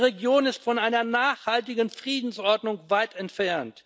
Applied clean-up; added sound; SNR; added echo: none; none; none; none.